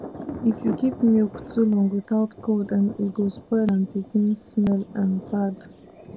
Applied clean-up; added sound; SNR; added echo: none; Thunder; 15 dB; none.